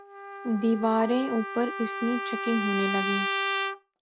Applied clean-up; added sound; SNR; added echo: none; Trumpet; 4 dB; none.